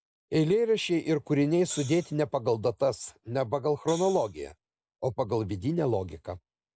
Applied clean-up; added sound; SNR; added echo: none; Hi-hat; 17 dB; none.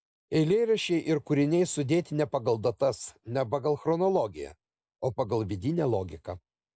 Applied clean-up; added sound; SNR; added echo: none; none; none; none.